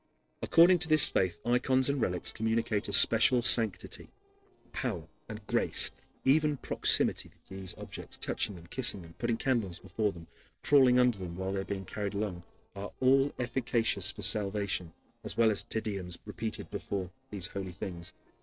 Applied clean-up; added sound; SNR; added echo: neural separator model SepFormer DNS4.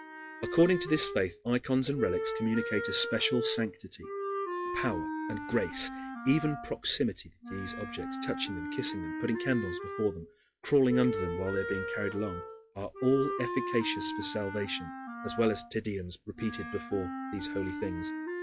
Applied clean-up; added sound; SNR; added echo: classical method log-MMSE.